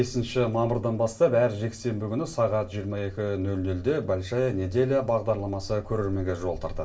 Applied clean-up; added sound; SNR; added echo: none; Bird vocalization, bird call, bird song; 17 dB; reverberation time 0.2 s.